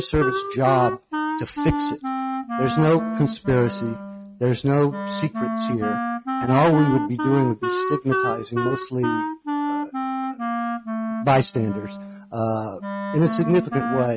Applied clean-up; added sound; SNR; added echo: neural mask model RNNoise.